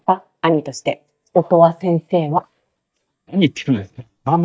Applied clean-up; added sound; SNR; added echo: neural mask model DeepFilterNet 3.